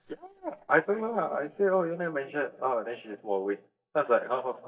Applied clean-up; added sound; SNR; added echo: neural mask model DeepFilterNet 3.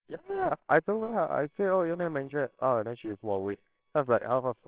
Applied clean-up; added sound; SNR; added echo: neural separator model SepFormer WHAMR!.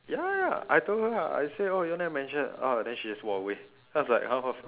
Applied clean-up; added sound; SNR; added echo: none; none; none; none.